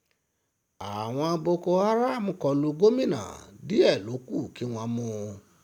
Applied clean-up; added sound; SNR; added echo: none; none; none; none.